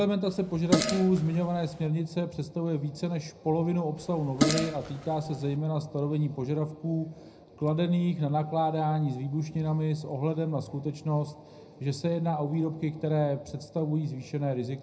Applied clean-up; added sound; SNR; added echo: none; Fart; 4 dB; reverberation time 0.3 s.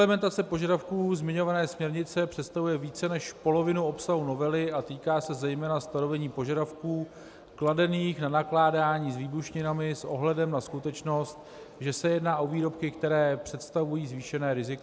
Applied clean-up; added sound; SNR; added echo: none; none; none; none.